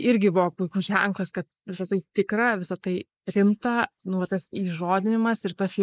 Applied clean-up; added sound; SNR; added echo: neural mask model Resemble Enhance denoiser.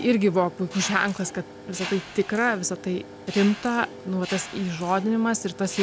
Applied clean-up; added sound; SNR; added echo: none; Mechanisms; 13 dB; none.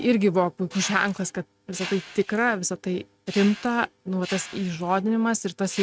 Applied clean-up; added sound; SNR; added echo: neural mask model RNNoise.